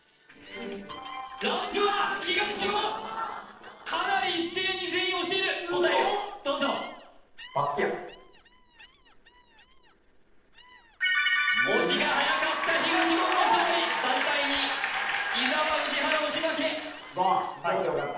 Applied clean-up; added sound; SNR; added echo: neural separator model SepFormer DNS4.